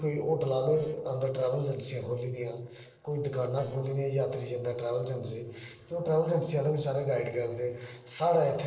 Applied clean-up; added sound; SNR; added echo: neural separator model SepFormer DNS4.